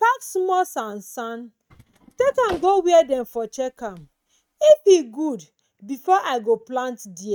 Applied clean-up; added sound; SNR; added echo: neural mask model RNNoise.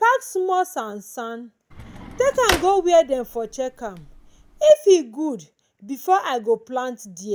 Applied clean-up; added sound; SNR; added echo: none; Drawer open or close; 10 dB; none.